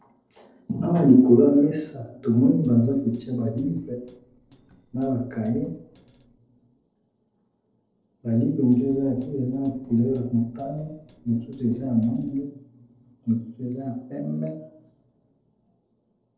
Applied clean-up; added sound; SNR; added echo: neural separator model SepFormer DNS4.